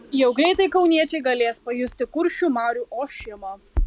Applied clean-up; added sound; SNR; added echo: none; Crackle; 12 dB; none.